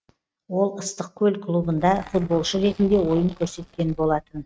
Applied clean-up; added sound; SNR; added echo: neural mask model RNNoise.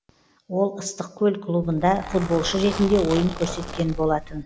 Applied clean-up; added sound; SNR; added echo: none; Zipper (clothing); 10 dB; none.